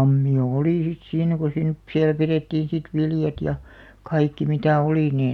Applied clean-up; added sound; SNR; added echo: none; none; none; none.